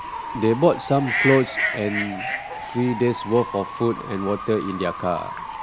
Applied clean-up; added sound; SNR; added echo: none; Bird / Fowl; 6 dB; none.